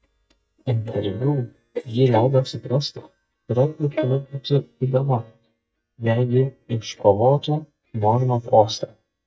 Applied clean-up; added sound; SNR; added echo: neural mask model DeepFilterNet 3.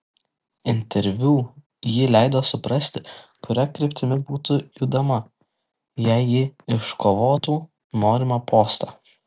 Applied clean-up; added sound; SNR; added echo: none; none; none; none.